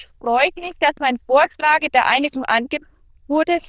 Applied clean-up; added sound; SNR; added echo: neural diffusion model UNIVERSE++.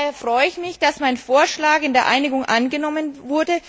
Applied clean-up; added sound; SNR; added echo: none; none; none; none.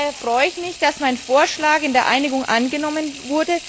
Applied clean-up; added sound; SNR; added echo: none; Sink (filling or washing) / Water tap, faucet; 17 dB; none.